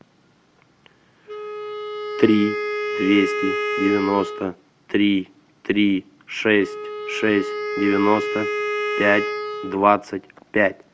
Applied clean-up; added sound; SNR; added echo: none; Wind instrument, woodwind instrument; 6 dB; none.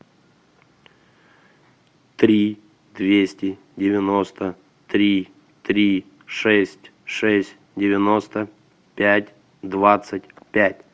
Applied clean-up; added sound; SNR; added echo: none; none; none; none.